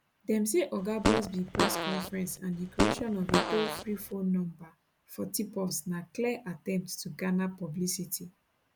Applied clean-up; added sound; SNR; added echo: none; Fart; -2 dB; none.